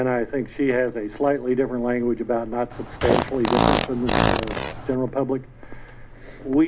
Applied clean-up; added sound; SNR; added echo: none; Fart; -2 dB; none.